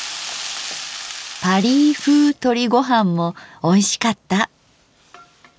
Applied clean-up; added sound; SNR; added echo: none; none; none; none.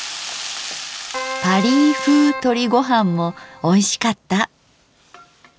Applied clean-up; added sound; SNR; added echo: none; Keyboard (musical); 10 dB; none.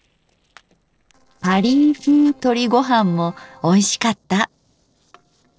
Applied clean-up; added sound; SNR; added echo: neural separator model SepFormer DNS4.